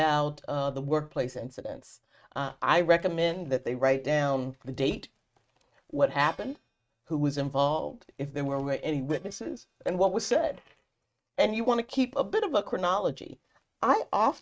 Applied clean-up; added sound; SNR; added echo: neural mask model RNNoise.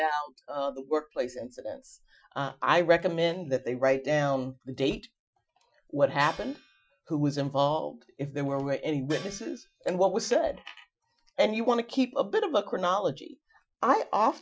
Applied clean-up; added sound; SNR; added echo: classical method Wiener filter.